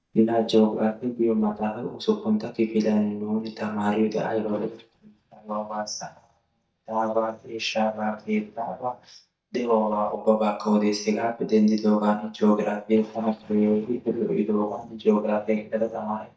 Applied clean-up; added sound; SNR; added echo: neural mask model DeepFilterNet 3.